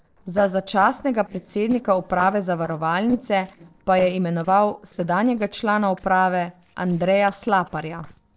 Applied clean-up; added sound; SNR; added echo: neural separator model SepFormer DNS4.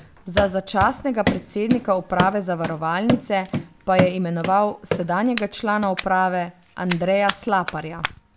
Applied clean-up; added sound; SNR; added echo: none; Run; 6 dB; none.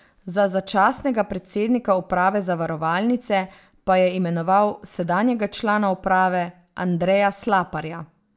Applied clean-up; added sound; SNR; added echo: none; none; none; none.